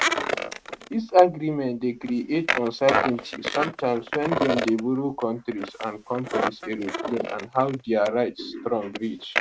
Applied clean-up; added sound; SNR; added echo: neural mask model RNNoise.